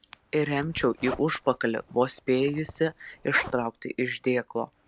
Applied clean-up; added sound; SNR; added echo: none; Zipper (clothing); 17 dB; none.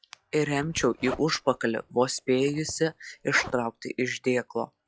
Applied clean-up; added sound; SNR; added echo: classical method log-MMSE.